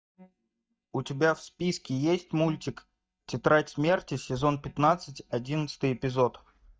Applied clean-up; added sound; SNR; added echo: neural mask model DeepFilterNet 3.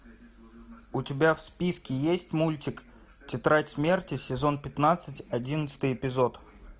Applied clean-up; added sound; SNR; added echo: none; none; none; none.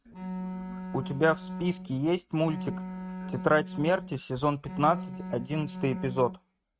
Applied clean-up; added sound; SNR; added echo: neural mask model RNNoise.